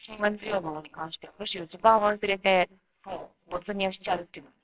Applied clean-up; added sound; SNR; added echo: neural separator model SepFormer WHAMR!.